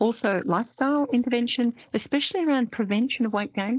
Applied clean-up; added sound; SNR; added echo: neural mask model Resemble Enhance denoiser.